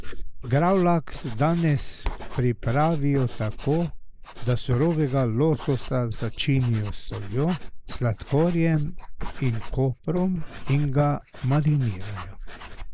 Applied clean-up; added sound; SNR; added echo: neural mask model Resemble Enhance denoiser.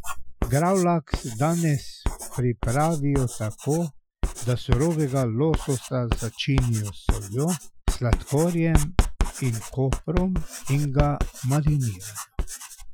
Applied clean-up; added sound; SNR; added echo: classical method Wiener filter.